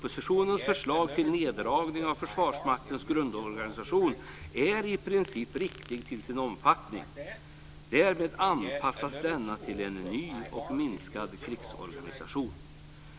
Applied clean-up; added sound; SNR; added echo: none; Fart; 14 dB; none.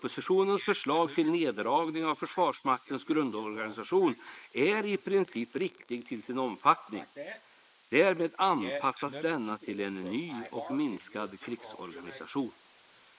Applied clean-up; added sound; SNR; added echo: neural mask model Resemble Enhance denoiser.